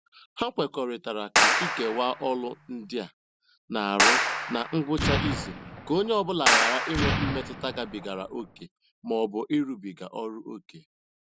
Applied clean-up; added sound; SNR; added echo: none; Explosion + Clapping; -4 dB; none.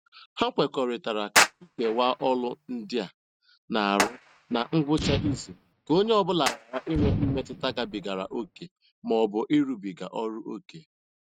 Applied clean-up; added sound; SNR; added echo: neural mask model RNNoise.